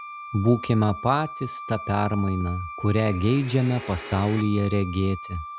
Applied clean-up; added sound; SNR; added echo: none; Wind instrument, woodwind instrument + Domestic sounds, home sounds; 13 dB; none.